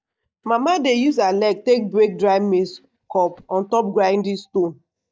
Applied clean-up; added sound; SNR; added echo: neural mask model DeepFilterNet 3.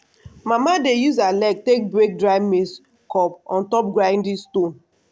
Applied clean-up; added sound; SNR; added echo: none; none; none; none.